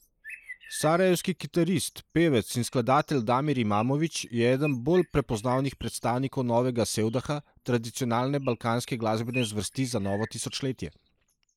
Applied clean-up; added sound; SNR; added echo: neural mask model Resemble Enhance denoiser.